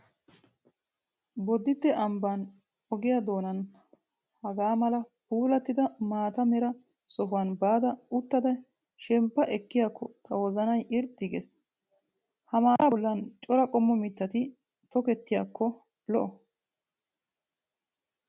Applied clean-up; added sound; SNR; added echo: none; none; none; none.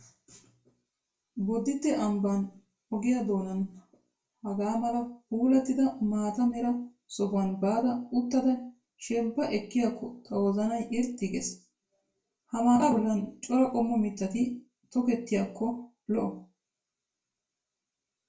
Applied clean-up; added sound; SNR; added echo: none; none; none; reverberation time 0.3 s.